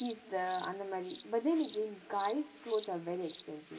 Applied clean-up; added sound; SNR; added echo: none; Cricket; -4 dB; reverberation time 1.4 s.